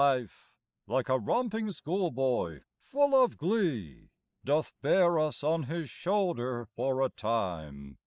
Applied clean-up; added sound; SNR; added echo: neural mask model Resemble Enhance denoiser.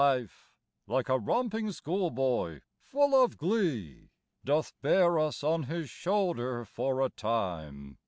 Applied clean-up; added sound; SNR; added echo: none; none; none; none.